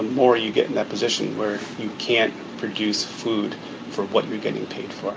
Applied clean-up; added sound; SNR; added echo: none; none; none; none.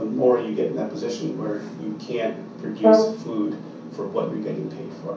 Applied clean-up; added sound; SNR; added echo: none; Brass instrument; -2 dB; reverberation time 0.6 s.